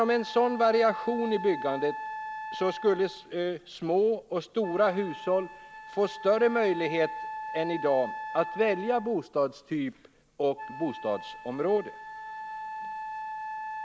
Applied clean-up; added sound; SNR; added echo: none; Wind instrument, woodwind instrument; 11 dB; none.